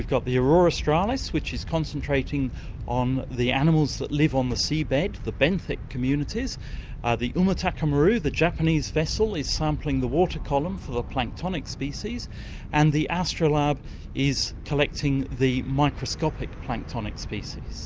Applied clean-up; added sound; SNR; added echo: none; none; none; none.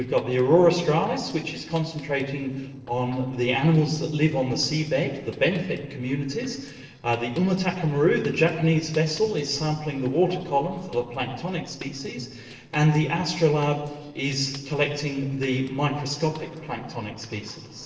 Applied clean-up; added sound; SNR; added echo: neural separator model SepFormer DNS4.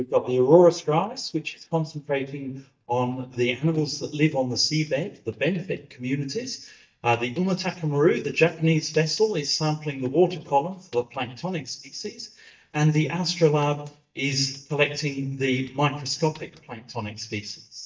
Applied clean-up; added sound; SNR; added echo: neural mask model DeepFilterNet 3.